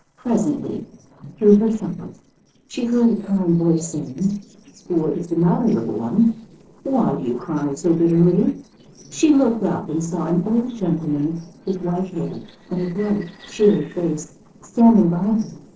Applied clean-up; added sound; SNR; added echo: neural separator model SepFormer DNS4.